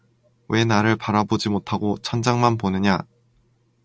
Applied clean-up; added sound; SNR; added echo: none; none; none; none.